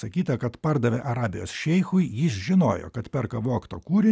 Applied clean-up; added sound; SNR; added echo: none; none; none; none.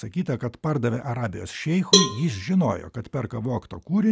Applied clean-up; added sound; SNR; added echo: none; Cowbell; 2 dB; none.